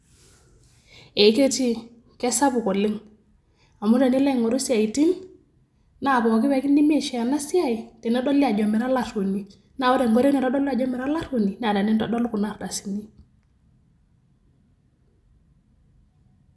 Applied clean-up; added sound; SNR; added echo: none; none; none; none.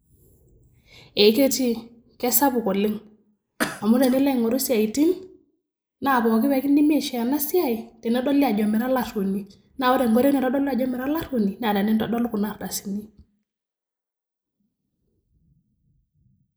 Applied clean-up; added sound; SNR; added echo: neural mask model Resemble Enhance denoiser.